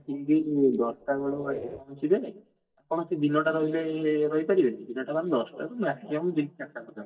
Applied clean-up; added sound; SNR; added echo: neural mask model DeepFilterNet 3.